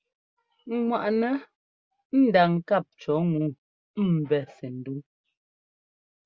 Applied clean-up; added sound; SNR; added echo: none; none; none; none.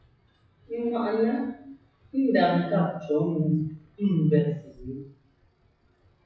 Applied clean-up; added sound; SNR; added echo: classical method WPE with log-MMSE.